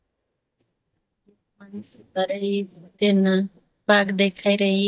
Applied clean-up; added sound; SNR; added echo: neural mask model DeepFilterNet 3.